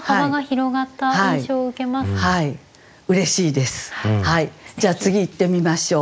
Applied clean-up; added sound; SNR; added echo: none; none; none; none.